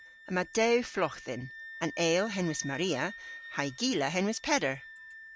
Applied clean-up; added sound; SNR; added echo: none; Wind instrument, woodwind instrument; 16 dB; none.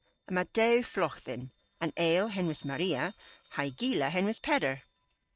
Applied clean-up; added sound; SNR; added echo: neural separator model SepFormer DNS4.